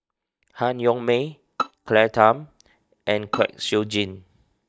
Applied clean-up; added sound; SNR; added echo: neural mask model DeepFilterNet 3.